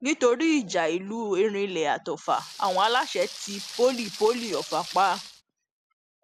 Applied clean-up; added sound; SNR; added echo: none; Rain; 13 dB; none.